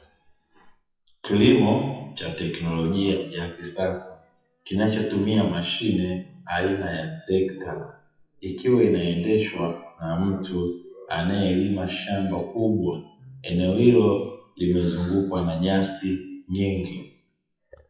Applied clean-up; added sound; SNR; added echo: classical method WPE with log-MMSE.